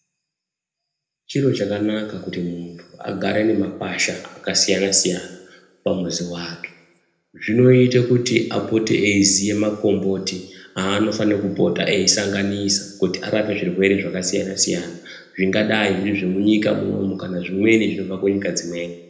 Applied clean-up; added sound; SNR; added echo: none; none; none; reverberation time 0.6 s.